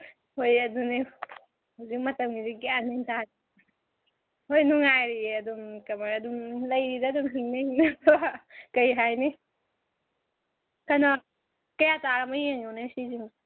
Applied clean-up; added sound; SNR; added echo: none; none; none; none.